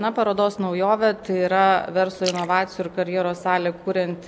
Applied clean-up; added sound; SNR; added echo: none; Splash, splatter; 18 dB; none.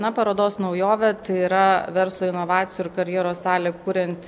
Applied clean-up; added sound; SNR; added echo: none; none; none; none.